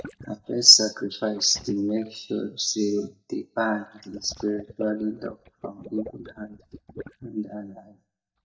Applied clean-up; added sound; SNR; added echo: neural mask model DeepFilterNet 3.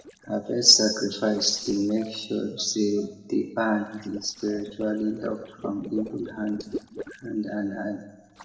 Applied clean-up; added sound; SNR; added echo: neural separator model SepFormer DNS4.